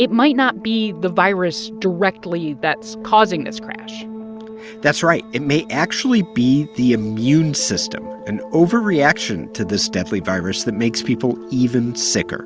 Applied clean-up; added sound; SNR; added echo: none; none; none; none.